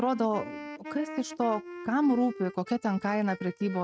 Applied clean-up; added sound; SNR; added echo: neural mask model RNNoise.